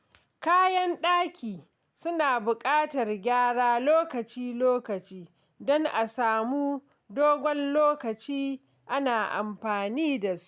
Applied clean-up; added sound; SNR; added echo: none; none; none; none.